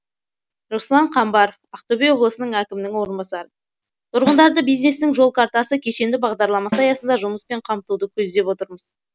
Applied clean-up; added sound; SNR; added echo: none; Snare drum; 12 dB; none.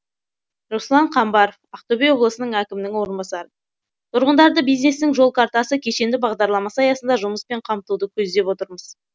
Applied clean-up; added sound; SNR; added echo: none; none; none; none.